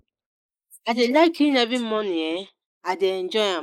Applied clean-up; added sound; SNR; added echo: neural mask model Resemble Enhance denoiser.